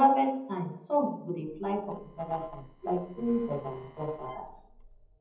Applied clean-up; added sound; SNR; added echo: neural separator model SepFormer DNS4.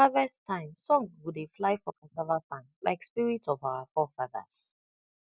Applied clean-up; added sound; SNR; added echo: none; none; none; none.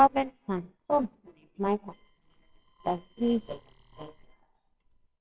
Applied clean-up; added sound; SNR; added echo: neural separator model SepFormer WHAMR!.